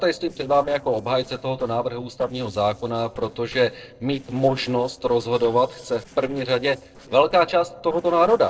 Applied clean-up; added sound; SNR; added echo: neural separator model SepFormer DNS4.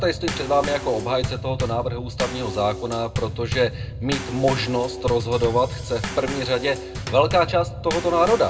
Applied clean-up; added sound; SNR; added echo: none; Bass drum / Snare drum / Drum kit; 7 dB; reverberation time 0.2 s.